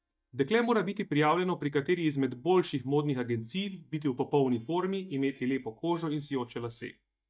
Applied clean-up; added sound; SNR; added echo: neural mask model DeepFilterNet 3.